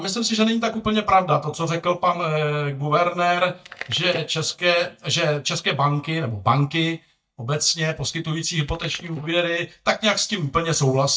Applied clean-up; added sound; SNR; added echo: neural mask model DeepFilterNet 3.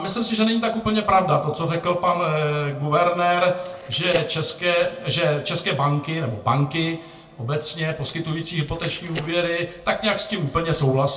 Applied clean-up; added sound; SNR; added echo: neural separator model SepFormer DNS4.